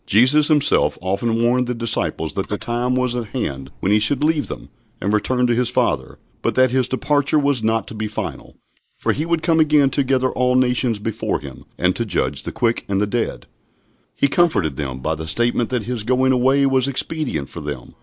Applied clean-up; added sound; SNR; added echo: neural mask model Resemble Enhance denoiser.